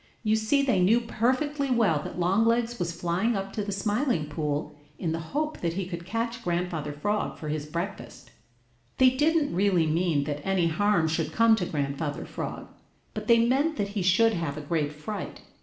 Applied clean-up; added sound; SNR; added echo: none; none; none; reverberation time 0.6 s.